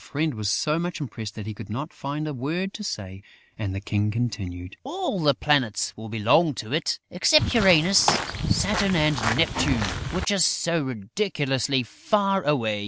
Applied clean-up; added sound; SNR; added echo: none; Walk, footsteps / Bird vocalization, bird call, bird song; 2 dB; none.